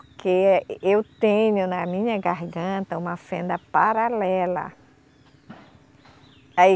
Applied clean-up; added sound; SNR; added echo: none; none; none; none.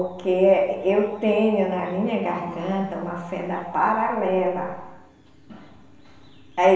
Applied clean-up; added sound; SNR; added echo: none; none; none; reverberation time 1.1 s.